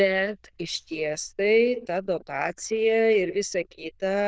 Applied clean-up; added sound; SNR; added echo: neural diffusion model UNIVERSE++.